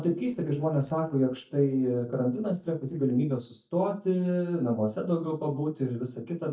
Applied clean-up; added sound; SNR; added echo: neural mask model DeepFilterNet 3.